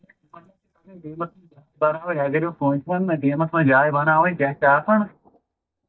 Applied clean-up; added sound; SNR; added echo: neural mask model DeepFilterNet 3.